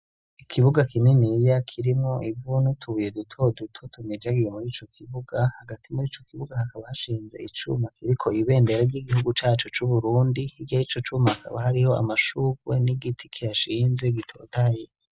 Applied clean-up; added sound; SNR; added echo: none; Snare drum; 10 dB; none.